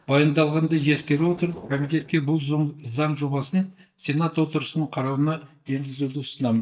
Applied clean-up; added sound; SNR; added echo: neural mask model DeepFilterNet 3.